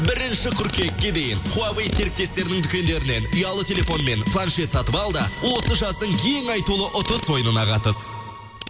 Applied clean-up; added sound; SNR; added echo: none; Ratchet, pawl; 9 dB; none.